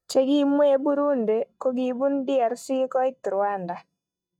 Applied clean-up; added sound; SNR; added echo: neural mask model DeepFilterNet 3.